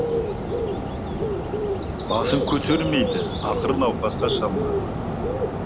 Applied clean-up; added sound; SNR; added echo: none; Bird; -2 dB; none.